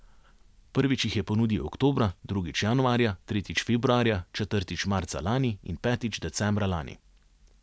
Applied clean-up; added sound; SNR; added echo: none; none; none; none.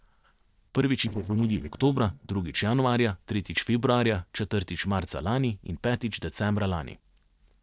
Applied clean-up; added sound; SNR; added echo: neural separator model SepFormer DNS4.